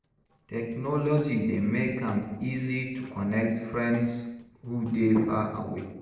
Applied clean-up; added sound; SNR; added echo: neural separator model SepFormer DNS4.